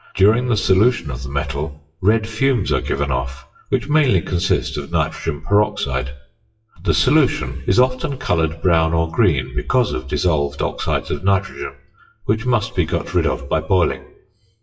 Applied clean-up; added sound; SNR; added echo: classical method WPE with log-MMSE.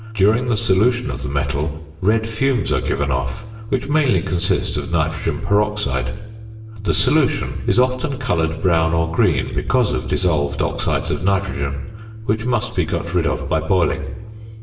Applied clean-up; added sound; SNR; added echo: none; Organ; 15 dB; reverberation time 1.0 s.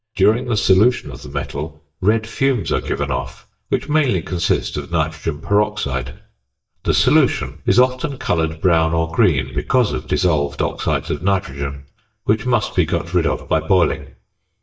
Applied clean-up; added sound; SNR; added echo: neural mask model DeepFilterNet 3.